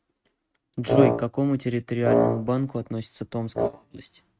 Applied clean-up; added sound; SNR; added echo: neural mask model RNNoise.